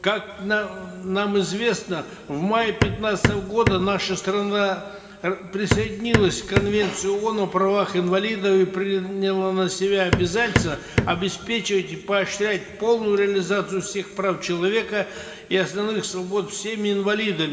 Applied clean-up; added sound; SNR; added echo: none; Hammer; 1 dB; reverberation time 2.0 s.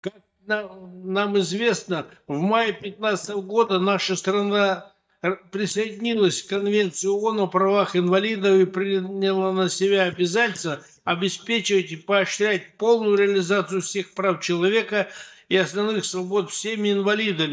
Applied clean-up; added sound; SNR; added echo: neural mask model DeepFilterNet 3.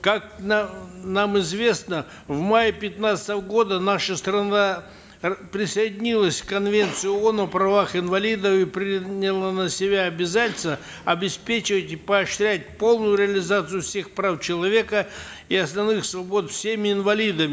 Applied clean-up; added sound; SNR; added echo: none; none; none; none.